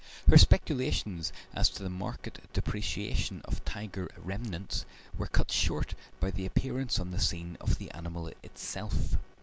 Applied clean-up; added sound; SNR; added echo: none; none; none; none.